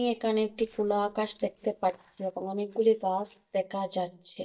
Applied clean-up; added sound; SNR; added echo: neural mask model DeepFilterNet 3.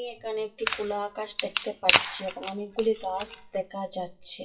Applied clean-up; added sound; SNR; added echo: classical method WPE with log-MMSE.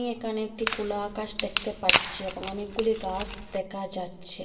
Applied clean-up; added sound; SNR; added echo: none; Wood; 0 dB; reverberation time 1.9 s.